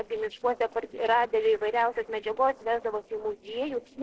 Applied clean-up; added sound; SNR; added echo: neural separator model SepFormer DNS4.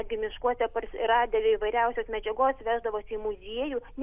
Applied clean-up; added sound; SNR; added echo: none; none; none; none.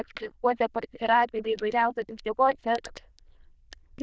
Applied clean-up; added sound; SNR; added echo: neural diffusion model UNIVERSE++.